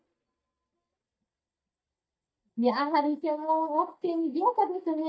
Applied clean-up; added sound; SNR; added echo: neural mask model DeepFilterNet 3.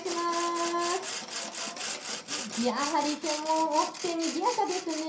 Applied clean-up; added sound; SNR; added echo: none; Sawing; 7 dB; reverberation time 0.5 s.